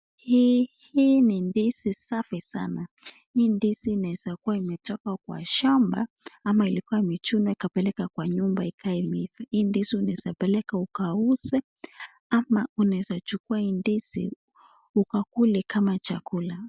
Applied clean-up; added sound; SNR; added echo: none; none; none; none.